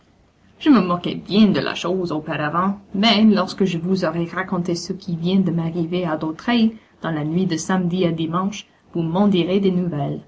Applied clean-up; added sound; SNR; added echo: none; none; none; none.